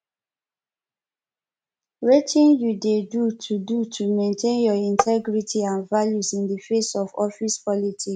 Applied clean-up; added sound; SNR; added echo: neural mask model RNNoise.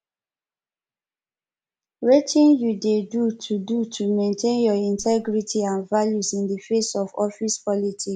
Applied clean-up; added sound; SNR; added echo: neural mask model Resemble Enhance denoiser.